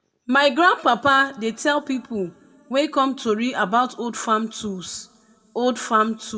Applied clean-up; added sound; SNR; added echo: none; none; none; reverberation time 1.8 s.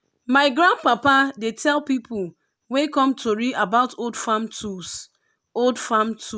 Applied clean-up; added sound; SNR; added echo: none; none; none; none.